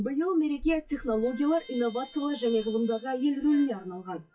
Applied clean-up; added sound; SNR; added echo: classical method WPE with log-MMSE.